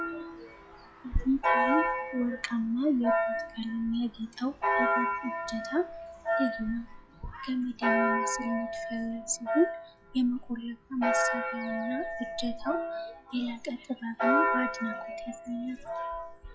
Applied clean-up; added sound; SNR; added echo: classical method log-MMSE.